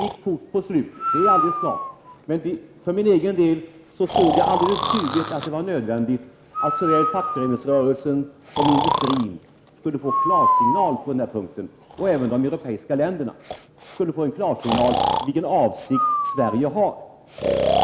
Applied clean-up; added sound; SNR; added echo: none; Breathing; 2 dB; none.